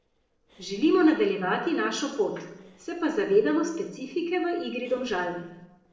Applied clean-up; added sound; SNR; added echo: neural separator model SepFormer DNS4.